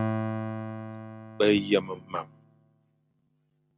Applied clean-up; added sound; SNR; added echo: none; Piano; 6 dB; none.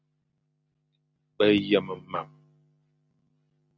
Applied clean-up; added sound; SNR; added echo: none; none; none; none.